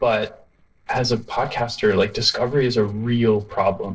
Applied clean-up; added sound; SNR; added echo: neural separator model SepFormer DNS4.